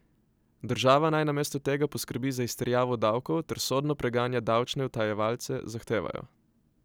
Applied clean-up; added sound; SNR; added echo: none; none; none; none.